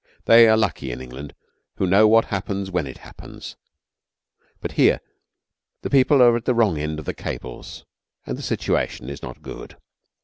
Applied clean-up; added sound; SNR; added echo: none; none; none; none.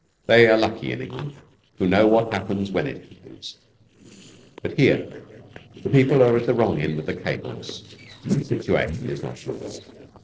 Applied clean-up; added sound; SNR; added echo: neural separator model SepFormer DNS4.